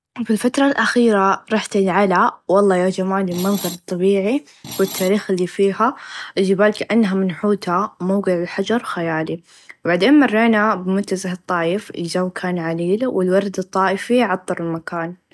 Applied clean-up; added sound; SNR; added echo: none; Screech; 11 dB; none.